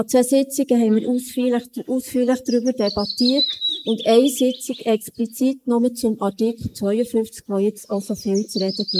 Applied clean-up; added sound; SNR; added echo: neural mask model Resemble Enhance denoiser.